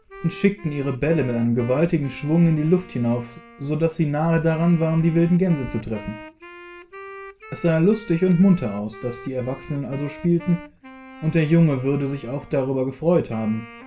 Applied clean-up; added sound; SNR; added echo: none; Wind instrument, woodwind instrument; 20 dB; reverberation time 0.2 s.